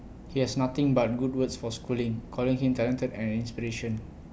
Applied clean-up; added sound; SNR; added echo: none; none; none; none.